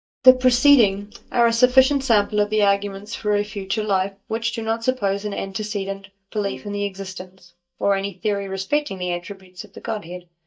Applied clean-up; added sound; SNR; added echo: neural mask model DeepFilterNet 3.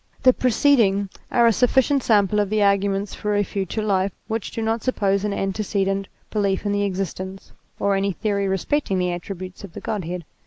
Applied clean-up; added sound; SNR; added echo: none; none; none; none.